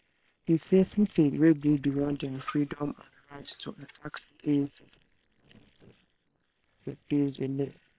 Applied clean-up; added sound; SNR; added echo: neural separator model SepFormer WHAM!.